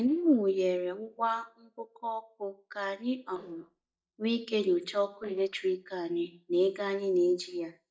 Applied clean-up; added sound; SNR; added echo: neural mask model DeepFilterNet 3.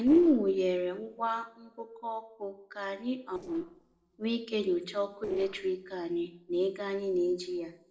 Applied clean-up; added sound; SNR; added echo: neural separator model SepFormer DNS4.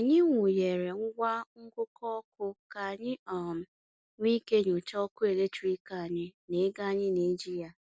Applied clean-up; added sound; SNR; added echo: none; none; none; none.